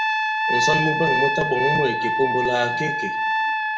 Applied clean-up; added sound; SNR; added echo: none; Trumpet; -3 dB; reverberation time 0.6 s.